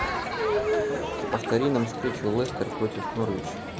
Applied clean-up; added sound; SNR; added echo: none; Crowd; 0 dB; none.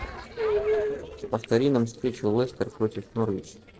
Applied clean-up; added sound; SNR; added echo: neural separator model SepFormer DNS4.